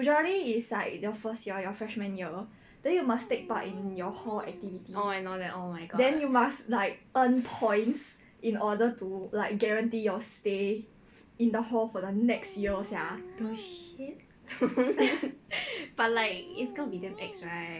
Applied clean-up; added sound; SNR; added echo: none; Dog; 16 dB; none.